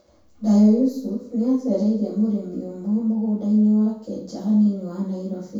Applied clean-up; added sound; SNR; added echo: none; none; none; reverberation time 0.6 s.